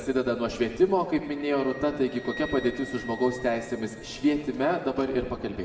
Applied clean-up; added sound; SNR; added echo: none; Wind instrument, woodwind instrument; 19 dB; reverberation time 1.3 s.